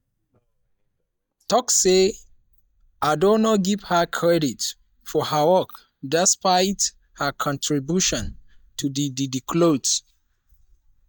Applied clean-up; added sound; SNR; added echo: neural mask model DeepFilterNet 3.